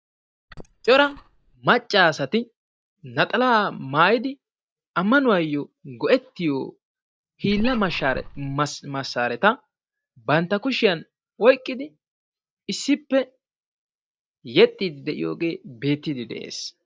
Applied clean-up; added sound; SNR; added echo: neural mask model DeepFilterNet 3.